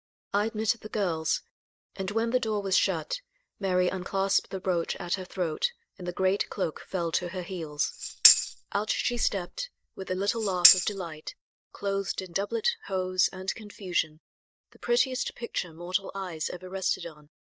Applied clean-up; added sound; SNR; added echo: neural mask model DeepFilterNet 3.